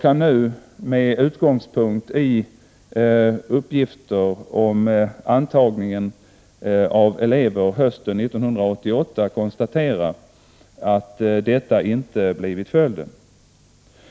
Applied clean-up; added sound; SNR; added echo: none; none; none; none.